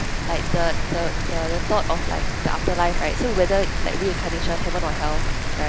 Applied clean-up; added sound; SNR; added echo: none; Rain; -3 dB; none.